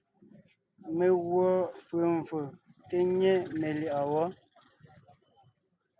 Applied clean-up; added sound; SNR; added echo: none; none; none; none.